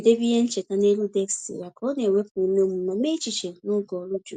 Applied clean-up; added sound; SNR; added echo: none; none; none; none.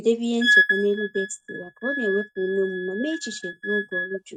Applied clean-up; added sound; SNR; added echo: neural mask model RNNoise.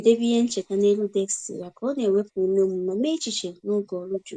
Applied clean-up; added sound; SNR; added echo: neural mask model Resemble Enhance denoiser.